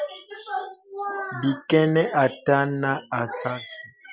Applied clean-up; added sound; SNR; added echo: none; none; none; none.